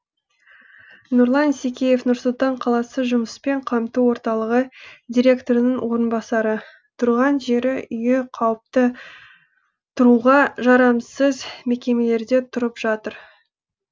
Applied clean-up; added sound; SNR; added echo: none; none; none; none.